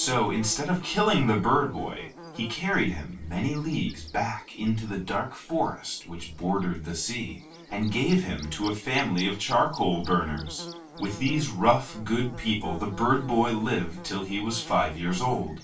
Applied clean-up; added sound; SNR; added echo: none; Buzz / Bird; 17 dB; reverberation time 0.2 s.